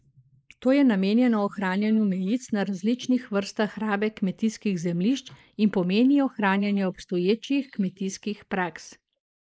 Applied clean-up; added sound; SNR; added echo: neural mask model Resemble Enhance denoiser.